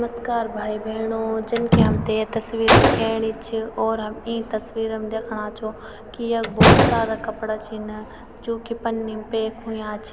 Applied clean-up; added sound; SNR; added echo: none; Gunshot, gunfire + Slam; -2 dB; none.